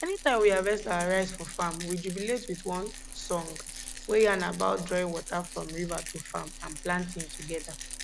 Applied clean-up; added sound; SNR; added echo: none; Rattle; 11 dB; none.